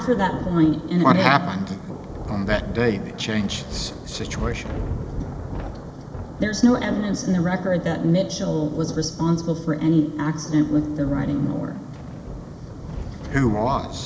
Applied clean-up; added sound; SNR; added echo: none; Thunder; 10 dB; none.